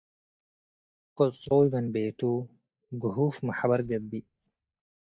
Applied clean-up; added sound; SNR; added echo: neural mask model DeepFilterNet 3.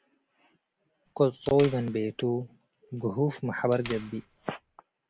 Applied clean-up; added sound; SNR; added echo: none; Door; 18 dB; none.